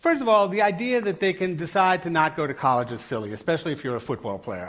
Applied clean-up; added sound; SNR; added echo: none; none; none; none.